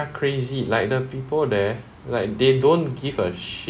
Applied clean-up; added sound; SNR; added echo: none; none; none; none.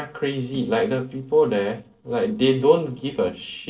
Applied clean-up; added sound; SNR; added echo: neural separator model SepFormer DNS4.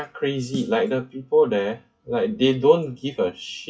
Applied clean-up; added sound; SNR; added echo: classical method WPE with log-MMSE.